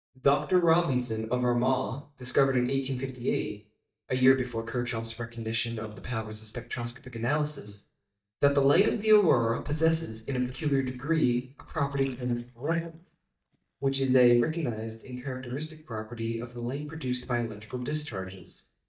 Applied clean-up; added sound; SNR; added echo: neural mask model DeepFilterNet 3.